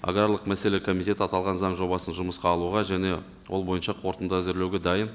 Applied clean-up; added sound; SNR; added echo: none; none; none; none.